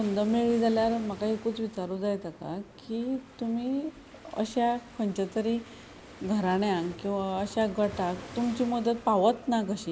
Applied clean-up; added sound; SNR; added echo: none; Waves, surf; 18 dB; none.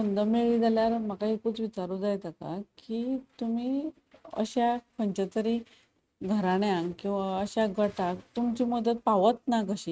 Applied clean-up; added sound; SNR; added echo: neural mask model RNNoise.